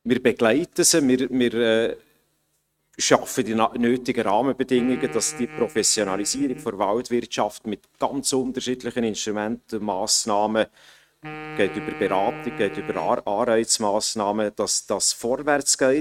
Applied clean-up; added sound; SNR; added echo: neural mask model RNNoise.